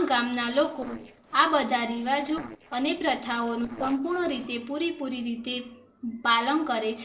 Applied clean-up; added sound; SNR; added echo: neural separator model SepFormer DNS4.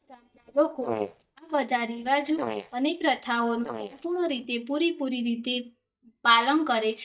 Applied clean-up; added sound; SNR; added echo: neural mask model DeepFilterNet 3.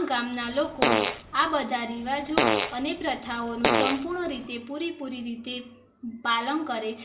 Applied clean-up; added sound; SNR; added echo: none; Fart; -2 dB; reverberation time 0.2 s.